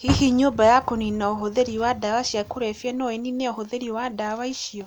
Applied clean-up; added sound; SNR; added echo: none; Car; 13 dB; none.